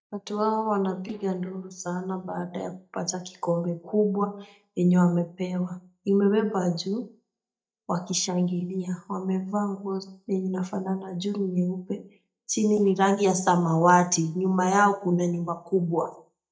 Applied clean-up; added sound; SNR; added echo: neural mask model DeepFilterNet 3.